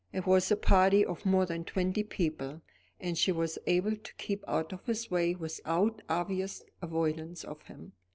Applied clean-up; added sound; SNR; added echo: none; none; none; none.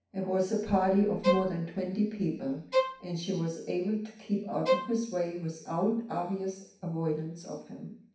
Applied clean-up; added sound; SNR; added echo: none; Bowed string instrument; 3 dB; reverberation time 0.6 s.